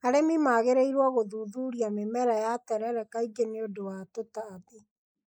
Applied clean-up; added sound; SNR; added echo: neural mask model Resemble Enhance denoiser.